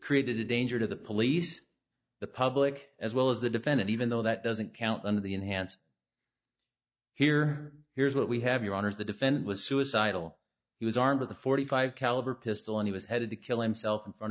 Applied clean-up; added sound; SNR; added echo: neural mask model DeepFilterNet 3.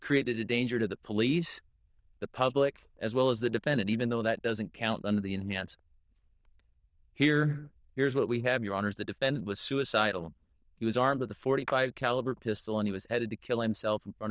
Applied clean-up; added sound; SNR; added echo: neural diffusion model UNIVERSE++.